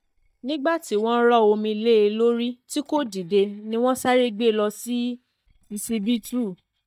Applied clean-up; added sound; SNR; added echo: neural mask model DeepFilterNet 3.